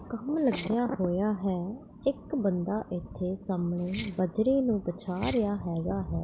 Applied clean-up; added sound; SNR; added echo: none; Keys jangling; -4 dB; none.